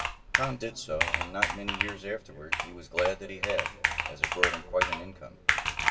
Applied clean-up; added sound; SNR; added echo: none; Computer keyboard; -4 dB; reverberation time 3.0 s.